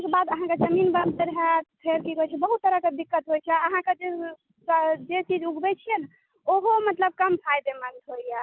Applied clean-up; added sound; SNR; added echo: none; none; none; none.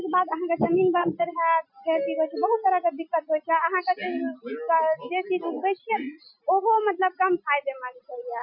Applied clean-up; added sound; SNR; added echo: classical method Wiener filter.